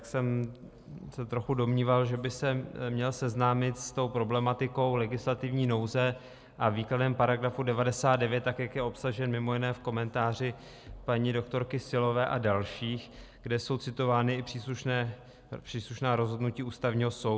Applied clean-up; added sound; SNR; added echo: none; none; none; none.